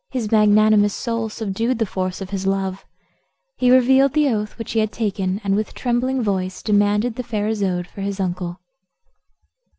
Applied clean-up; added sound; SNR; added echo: none; none; none; none.